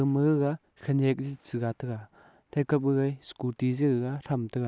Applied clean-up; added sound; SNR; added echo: none; none; none; none.